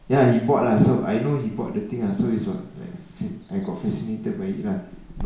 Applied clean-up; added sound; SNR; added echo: none; Water; 19 dB; reverberation time 0.6 s.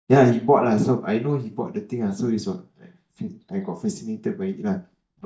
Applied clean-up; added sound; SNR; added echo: neural mask model DeepFilterNet 3.